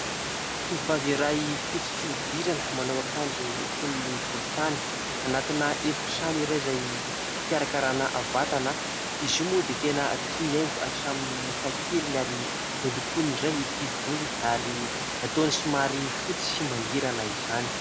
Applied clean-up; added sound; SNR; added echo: none; Water; 1 dB; none.